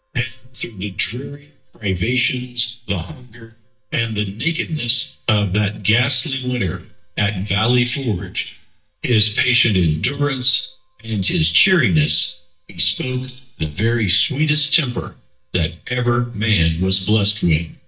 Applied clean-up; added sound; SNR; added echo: neural mask model DeepFilterNet 3.